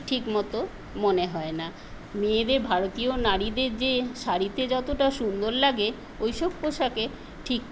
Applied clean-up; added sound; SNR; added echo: none; none; none; none.